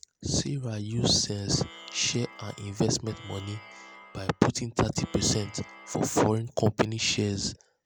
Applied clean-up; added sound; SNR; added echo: none; Plucked string instrument; 19 dB; none.